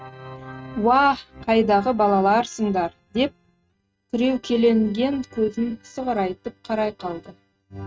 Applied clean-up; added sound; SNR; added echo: neural mask model RNNoise.